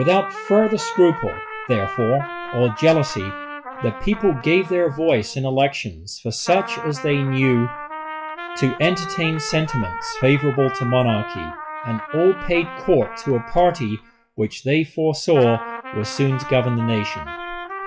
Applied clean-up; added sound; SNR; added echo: classical method WPE with log-MMSE.